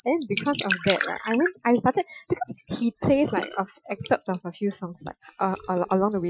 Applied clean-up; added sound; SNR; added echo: classical method Wiener filter.